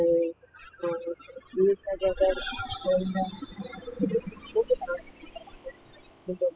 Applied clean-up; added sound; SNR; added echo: classical method spectral subtraction.